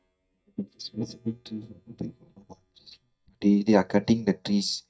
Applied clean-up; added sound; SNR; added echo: neural mask model DeepFilterNet 3.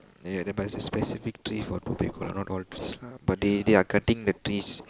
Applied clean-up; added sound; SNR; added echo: none; none; none; none.